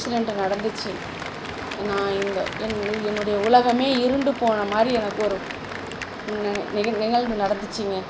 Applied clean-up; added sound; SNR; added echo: none; Applause; 13 dB; none.